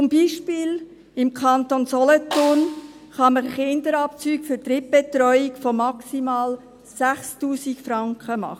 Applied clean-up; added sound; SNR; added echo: none; Snare drum; 15 dB; none.